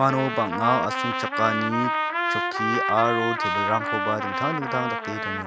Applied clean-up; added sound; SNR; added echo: none; Trumpet; 0 dB; none.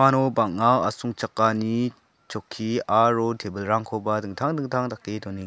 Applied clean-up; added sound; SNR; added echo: none; none; none; none.